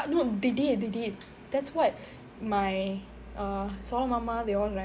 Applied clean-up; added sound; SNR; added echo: none; none; none; none.